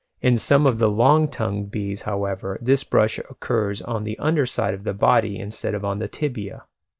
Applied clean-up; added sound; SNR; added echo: neural mask model DeepFilterNet 3.